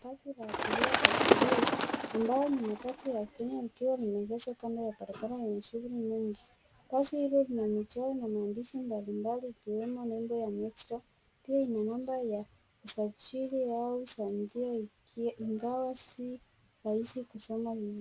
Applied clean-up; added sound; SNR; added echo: none; Bird; -4 dB; none.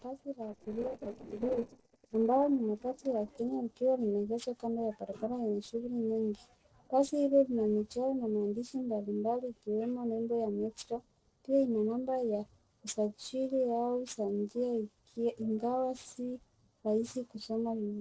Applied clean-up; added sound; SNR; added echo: neural separator model SepFormer DNS4.